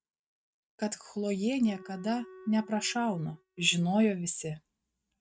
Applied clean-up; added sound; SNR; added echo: neural mask model RNNoise.